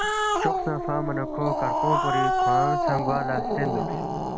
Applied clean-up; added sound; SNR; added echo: none; Growling; -4 dB; none.